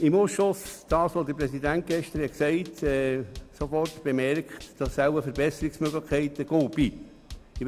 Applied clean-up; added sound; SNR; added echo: none; Drum kit; 16 dB; none.